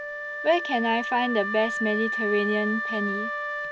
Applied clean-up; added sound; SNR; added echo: none; Wind instrument, woodwind instrument; 3 dB; none.